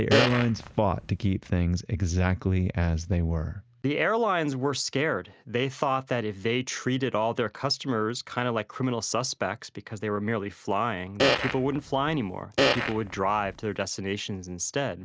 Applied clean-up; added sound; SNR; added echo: none; Fart; 1 dB; none.